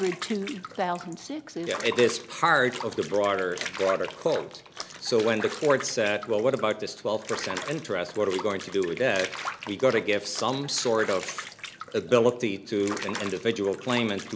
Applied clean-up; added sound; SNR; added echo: none; Bathtub (filling or washing) / Water; 12 dB; none.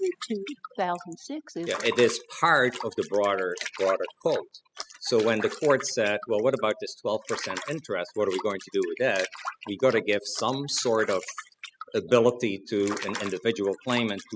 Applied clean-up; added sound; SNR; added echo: classical method spectral subtraction.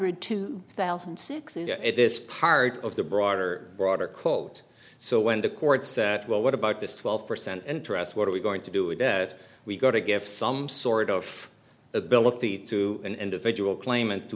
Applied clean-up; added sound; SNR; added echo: none; none; none; none.